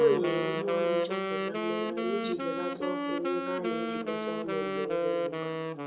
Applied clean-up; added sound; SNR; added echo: none; Wind instrument, woodwind instrument; 0 dB; reverberation time 1.8 s.